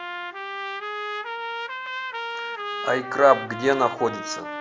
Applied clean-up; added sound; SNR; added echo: none; Trumpet; 6 dB; none.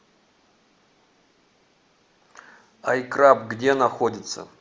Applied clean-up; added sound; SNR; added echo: none; none; none; none.